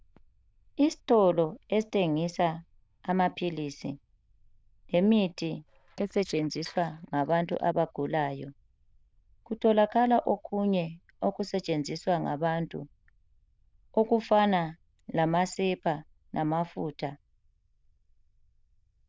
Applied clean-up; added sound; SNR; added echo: neural diffusion model UNIVERSE++.